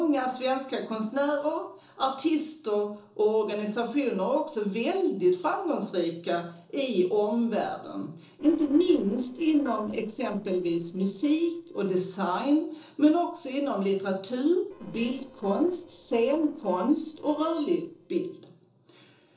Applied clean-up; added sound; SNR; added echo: neural separator model SepFormer DNS4.